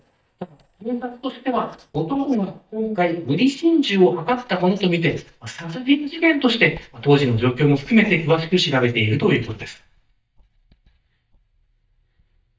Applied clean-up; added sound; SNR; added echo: neural mask model DeepFilterNet 3.